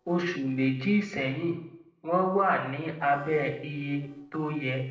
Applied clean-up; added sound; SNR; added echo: neural separator model SepFormer DNS4.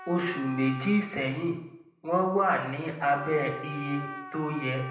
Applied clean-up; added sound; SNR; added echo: none; Trumpet; 13 dB; reverberation time 0.7 s.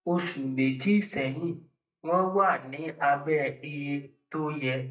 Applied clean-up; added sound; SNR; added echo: neural mask model DeepFilterNet 3.